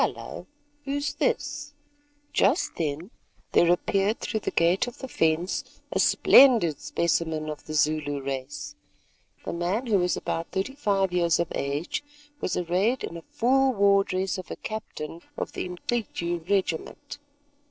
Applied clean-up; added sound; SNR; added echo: neural separator model SepFormer DNS4.